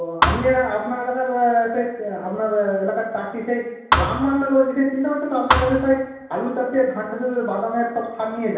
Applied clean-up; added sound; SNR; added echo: none; Thump, thud; 2 dB; reverberation time 0.9 s.